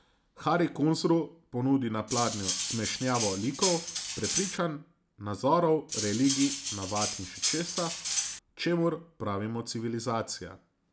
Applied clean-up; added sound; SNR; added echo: none; Cutlery, silverware; 3 dB; none.